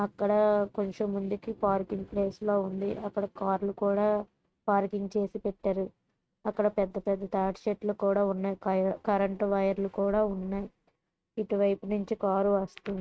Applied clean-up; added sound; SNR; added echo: neural mask model RNNoise.